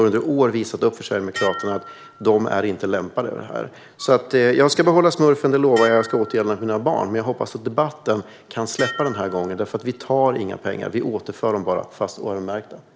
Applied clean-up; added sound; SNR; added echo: none; Dishes, pots, and pans; 16 dB; none.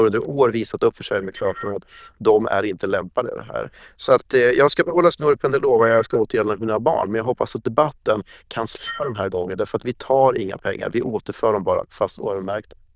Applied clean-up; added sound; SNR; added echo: neural diffusion model UNIVERSE++.